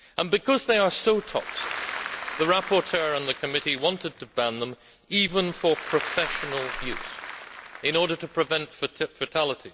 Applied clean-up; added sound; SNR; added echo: none; Applause / Crowd; 11 dB; none.